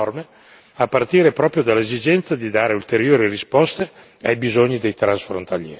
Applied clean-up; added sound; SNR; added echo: none; none; none; none.